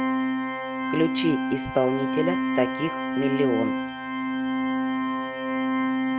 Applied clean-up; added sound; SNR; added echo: none; Organ; -3 dB; none.